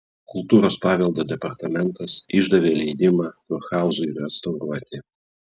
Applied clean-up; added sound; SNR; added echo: none; none; none; none.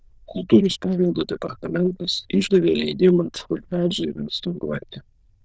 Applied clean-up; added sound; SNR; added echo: neural diffusion model UNIVERSE++.